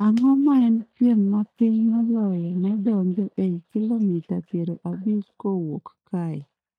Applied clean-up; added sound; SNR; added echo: neural mask model DeepFilterNet 3.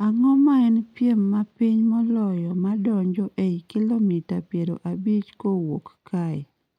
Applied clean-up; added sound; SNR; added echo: none; none; none; none.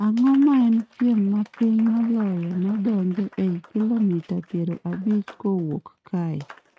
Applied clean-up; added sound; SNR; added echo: neural mask model RNNoise.